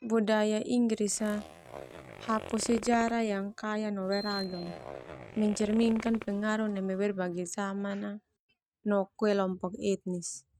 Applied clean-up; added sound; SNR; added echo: neural mask model RNNoise.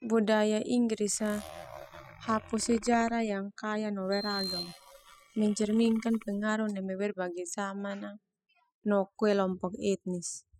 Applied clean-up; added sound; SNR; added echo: classical method spectral subtraction.